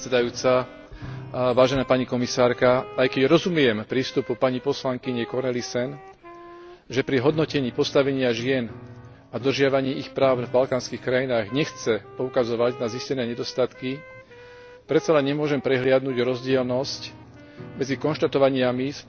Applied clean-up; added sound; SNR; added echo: none; Piano + Wind instrument, woodwind instrument; 18 dB; none.